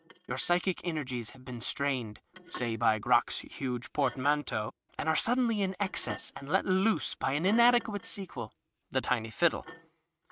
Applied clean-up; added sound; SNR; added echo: neural mask model RNNoise.